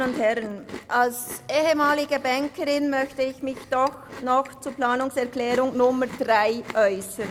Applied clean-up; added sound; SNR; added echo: none; Chewing, mastication; 18 dB; none.